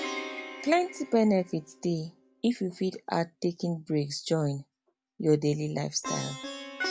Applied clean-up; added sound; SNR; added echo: none; Plucked string instrument; 12 dB; none.